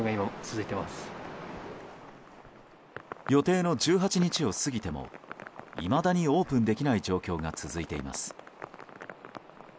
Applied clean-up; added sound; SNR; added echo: none; none; none; none.